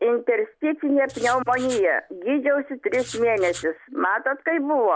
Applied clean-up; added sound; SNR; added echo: none; Writing; 17 dB; none.